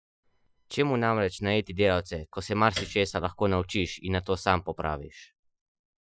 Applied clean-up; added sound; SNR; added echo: classical method Wiener filter.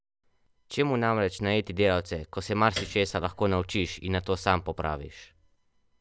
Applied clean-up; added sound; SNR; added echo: none; Piano; 16 dB; none.